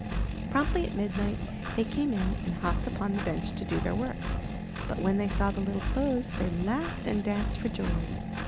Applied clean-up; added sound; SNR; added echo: none; Engine; 1 dB; none.